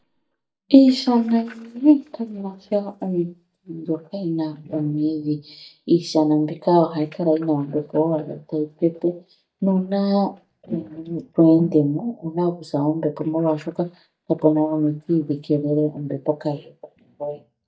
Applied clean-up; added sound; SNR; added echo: neural mask model DeepFilterNet 3.